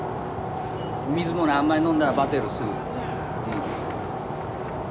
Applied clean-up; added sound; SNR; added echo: none; none; none; none.